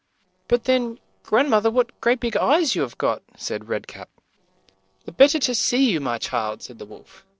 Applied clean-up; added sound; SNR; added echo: neural separator model SepFormer DNS4.